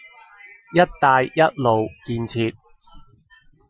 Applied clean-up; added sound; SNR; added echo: classical method Wiener filter.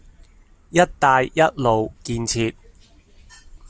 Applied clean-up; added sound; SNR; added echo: none; none; none; none.